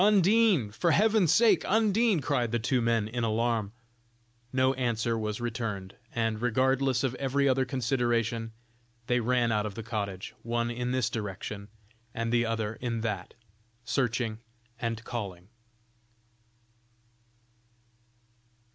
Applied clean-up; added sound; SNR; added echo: none; none; none; none.